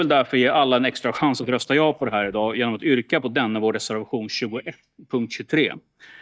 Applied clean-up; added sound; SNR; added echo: neural mask model DeepFilterNet 3.